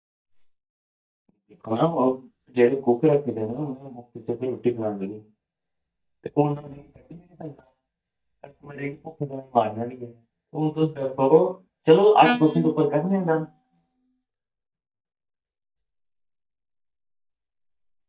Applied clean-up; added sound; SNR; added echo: neural mask model DeepFilterNet 3.